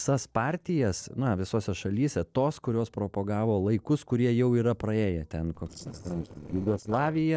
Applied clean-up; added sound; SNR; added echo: neural separator model SepFormer DNS4.